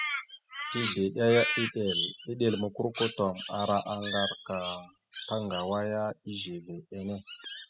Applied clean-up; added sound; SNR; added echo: classical method spectral subtraction.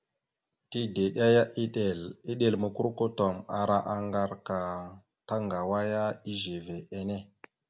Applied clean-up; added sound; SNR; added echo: none; none; none; none.